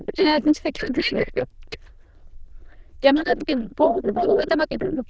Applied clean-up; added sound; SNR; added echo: neural diffusion model UNIVERSE++.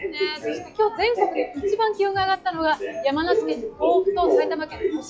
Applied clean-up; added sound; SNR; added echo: classical method log-MMSE.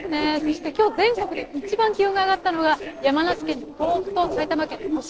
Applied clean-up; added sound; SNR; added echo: neural separator model SepFormer DNS4.